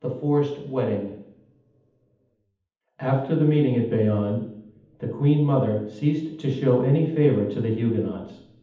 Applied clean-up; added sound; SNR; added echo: none; none; none; reverberation time 0.8 s.